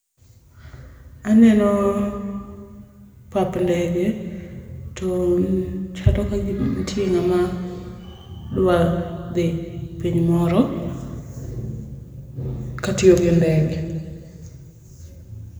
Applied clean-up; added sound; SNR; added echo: none; none; none; reverberation time 2.0 s.